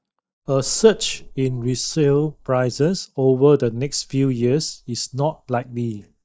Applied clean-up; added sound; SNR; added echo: neural mask model DeepFilterNet 3.